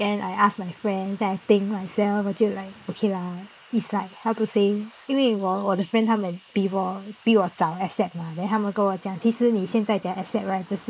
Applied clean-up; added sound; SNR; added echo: neural mask model Resemble Enhance denoiser.